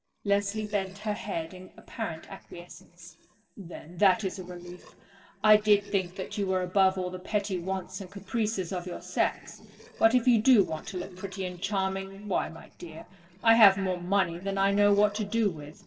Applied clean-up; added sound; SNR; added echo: neural separator model SepFormer DNS4.